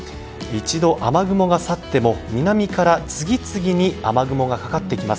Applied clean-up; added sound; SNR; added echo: none; none; none; none.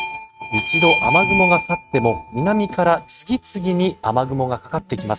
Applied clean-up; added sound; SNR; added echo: neural mask model RNNoise.